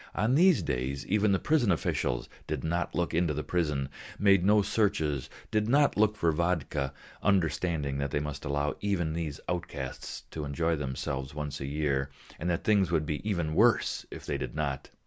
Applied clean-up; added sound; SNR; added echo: none; none; none; none.